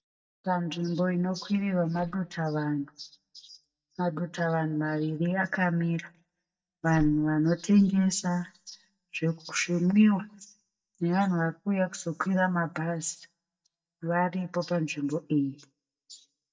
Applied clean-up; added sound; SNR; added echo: neural mask model DeepFilterNet 3.